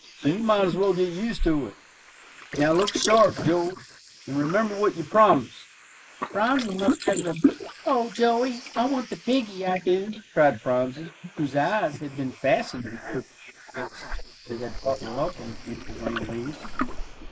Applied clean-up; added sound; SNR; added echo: neural mask model Resemble Enhance denoiser.